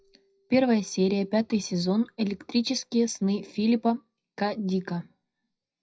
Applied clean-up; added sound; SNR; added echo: classical method WPE with log-MMSE.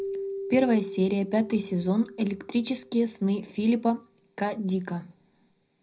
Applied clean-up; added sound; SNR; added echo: none; Keyboard (musical); 13 dB; reverberation time 0.4 s.